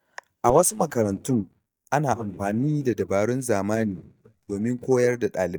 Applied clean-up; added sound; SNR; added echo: neural mask model DeepFilterNet 3.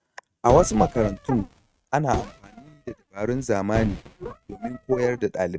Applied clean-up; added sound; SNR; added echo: neural mask model RNNoise.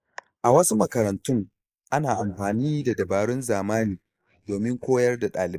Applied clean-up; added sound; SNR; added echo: neural mask model Resemble Enhance denoiser.